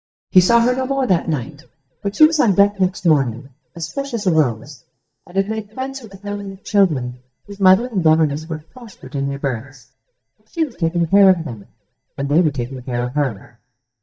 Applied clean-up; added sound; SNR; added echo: neural mask model DeepFilterNet 3.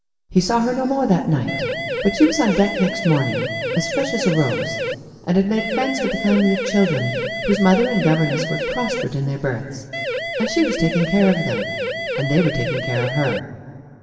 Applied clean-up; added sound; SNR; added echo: none; Siren; 4 dB; reverberation time 2.4 s.